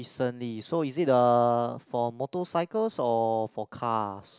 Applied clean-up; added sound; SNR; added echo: none; none; none; none.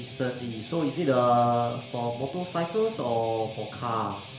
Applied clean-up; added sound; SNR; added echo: none; Guitar; 16 dB; reverberation time 1.2 s.